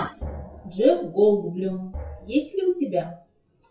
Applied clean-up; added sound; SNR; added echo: classical method WPE with log-MMSE.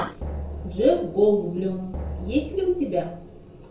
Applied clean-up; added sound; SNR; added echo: none; Drum; 11 dB; reverberation time 0.3 s.